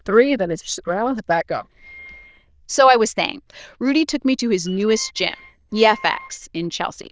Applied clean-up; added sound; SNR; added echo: neural diffusion model UNIVERSE++.